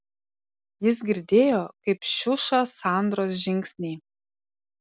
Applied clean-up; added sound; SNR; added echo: none; none; none; none.